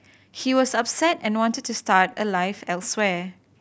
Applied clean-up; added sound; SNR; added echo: none; none; none; none.